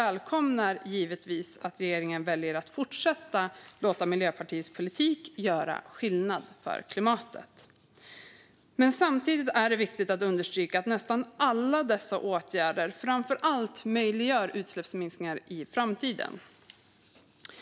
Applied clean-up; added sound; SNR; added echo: none; none; none; none.